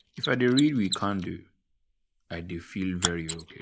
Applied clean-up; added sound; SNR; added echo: neural mask model Resemble Enhance denoiser.